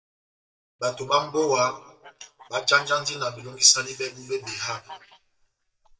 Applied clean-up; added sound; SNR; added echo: neural mask model DeepFilterNet 3.